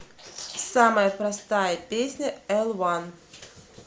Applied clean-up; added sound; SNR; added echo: none; none; none; none.